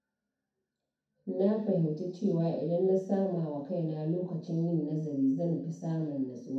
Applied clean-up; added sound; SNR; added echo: none; none; none; reverberation time 0.6 s.